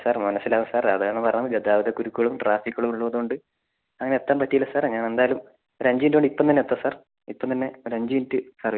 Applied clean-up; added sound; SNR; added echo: none; none; none; none.